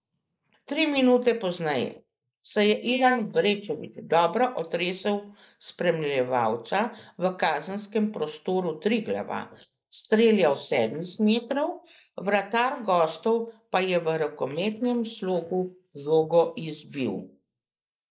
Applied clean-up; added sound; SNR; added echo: neural mask model Resemble Enhance denoiser.